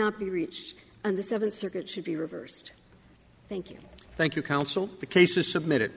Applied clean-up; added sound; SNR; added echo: none; none; none; none.